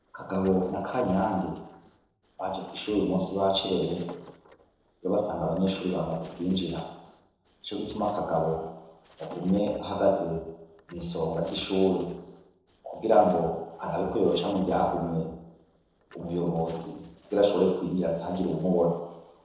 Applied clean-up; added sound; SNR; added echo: neural separator model SepFormer DNS4.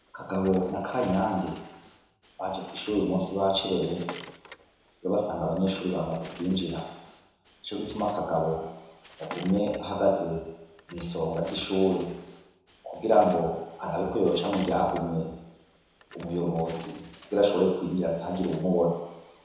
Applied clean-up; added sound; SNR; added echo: none; Bird; 20 dB; reverberation time 1.0 s.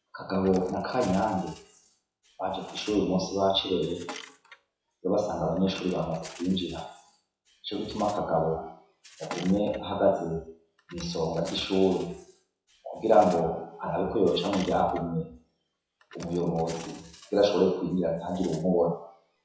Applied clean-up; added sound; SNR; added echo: classical method WPE with log-MMSE.